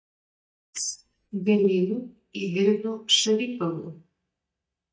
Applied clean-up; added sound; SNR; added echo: neural mask model DeepFilterNet 3.